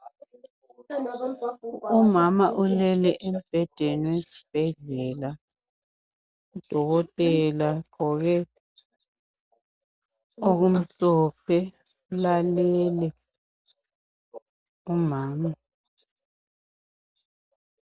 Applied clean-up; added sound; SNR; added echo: none; none; none; none.